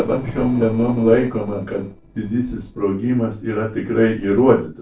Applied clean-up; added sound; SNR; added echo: neural separator model SepFormer DNS4.